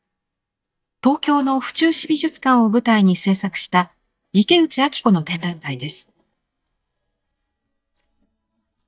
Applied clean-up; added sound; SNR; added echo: neural mask model DeepFilterNet 3.